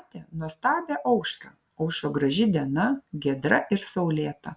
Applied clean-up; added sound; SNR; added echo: none; none; none; none.